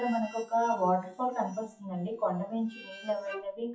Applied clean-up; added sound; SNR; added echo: classical method WPE with log-MMSE.